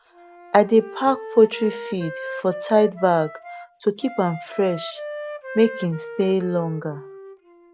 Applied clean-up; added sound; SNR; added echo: none; Wind instrument, woodwind instrument; 13 dB; none.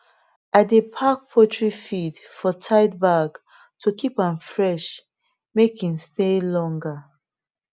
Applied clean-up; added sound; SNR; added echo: none; none; none; none.